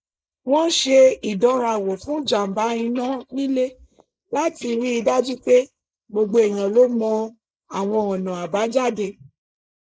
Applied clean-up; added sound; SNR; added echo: neural mask model Resemble Enhance denoiser.